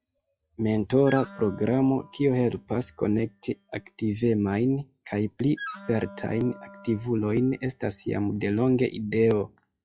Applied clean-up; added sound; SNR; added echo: classical method log-MMSE.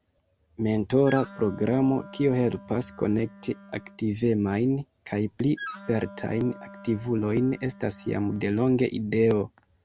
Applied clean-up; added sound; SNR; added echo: none; Wind instrument, woodwind instrument; 18 dB; none.